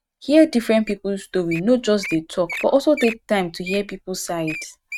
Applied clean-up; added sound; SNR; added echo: neural mask model RNNoise.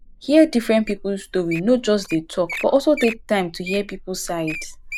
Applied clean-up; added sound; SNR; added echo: neural mask model Resemble Enhance denoiser.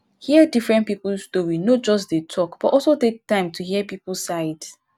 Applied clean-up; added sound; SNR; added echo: none; none; none; none.